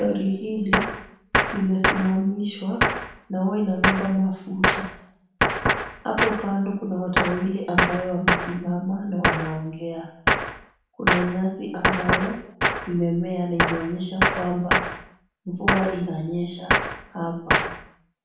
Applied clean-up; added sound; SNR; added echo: none; Gunshot, gunfire; -1 dB; reverberation time 0.7 s.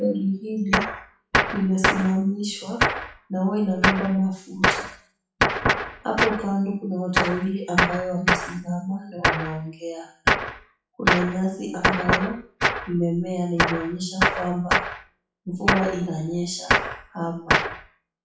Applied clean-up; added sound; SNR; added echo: classical method WPE with log-MMSE.